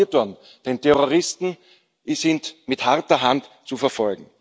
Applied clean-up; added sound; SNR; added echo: none; none; none; none.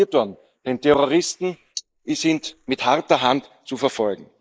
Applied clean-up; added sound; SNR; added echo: neural mask model Resemble Enhance denoiser.